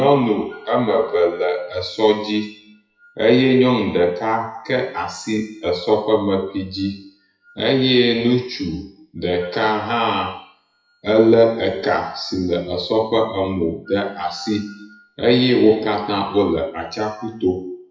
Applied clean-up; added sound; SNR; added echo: classical method WPE with log-MMSE.